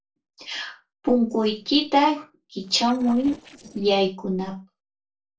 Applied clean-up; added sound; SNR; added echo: neural separator model SepFormer DNS4.